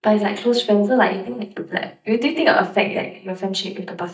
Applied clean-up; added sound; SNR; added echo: neural mask model DeepFilterNet 3.